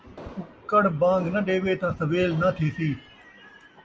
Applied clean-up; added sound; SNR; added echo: none; Explosion; 19 dB; none.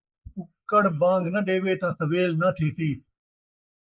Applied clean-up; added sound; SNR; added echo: neural mask model Resemble Enhance denoiser.